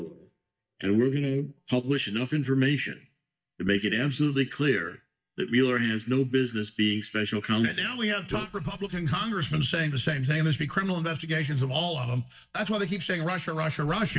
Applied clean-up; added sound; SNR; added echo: neural mask model DeepFilterNet 3.